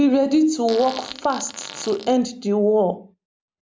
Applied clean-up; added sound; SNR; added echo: none; Fart; 16 dB; none.